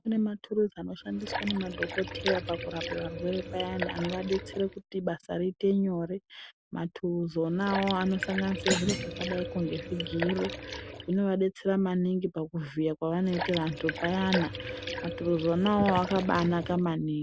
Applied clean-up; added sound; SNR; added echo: none; Liquid + Thump, thud; 6 dB; none.